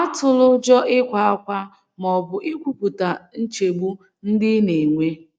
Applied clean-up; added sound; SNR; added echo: neural mask model DeepFilterNet 3.